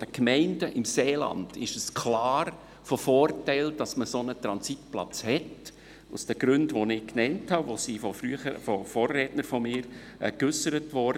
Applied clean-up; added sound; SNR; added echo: none; none; none; none.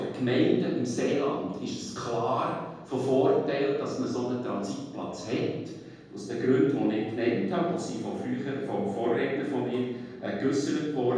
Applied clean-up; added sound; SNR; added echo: none; none; none; reverberation time 1.3 s.